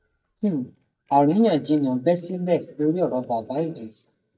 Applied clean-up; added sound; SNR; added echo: neural mask model DeepFilterNet 3.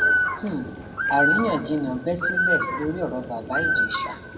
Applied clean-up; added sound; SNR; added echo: none; Bird; -3 dB; reverberation time 1.1 s.